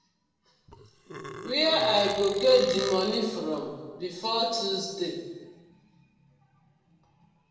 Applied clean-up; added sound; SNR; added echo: none; Burping, eructation; 11 dB; reverberation time 1.2 s.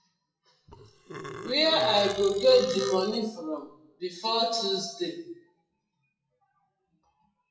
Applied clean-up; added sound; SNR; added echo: classical method WPE with log-MMSE.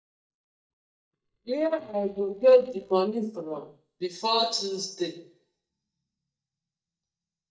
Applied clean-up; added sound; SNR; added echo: neural mask model DeepFilterNet 3.